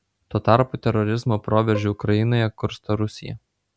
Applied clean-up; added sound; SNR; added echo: none; Bowed string instrument; 18 dB; none.